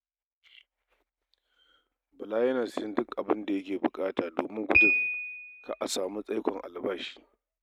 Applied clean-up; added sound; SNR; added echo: neural mask model RNNoise.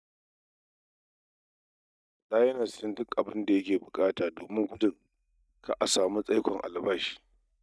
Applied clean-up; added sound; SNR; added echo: neural mask model DeepFilterNet 3.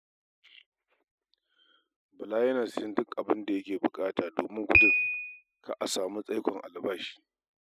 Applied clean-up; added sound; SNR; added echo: classical method spectral subtraction.